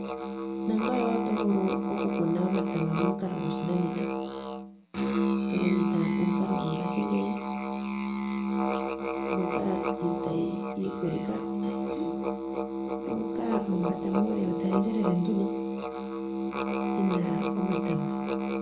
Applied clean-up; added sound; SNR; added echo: none; Musical instrument; -2 dB; reverberation time 0.8 s.